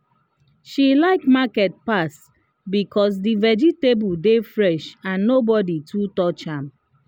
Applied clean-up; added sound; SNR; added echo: none; none; none; none.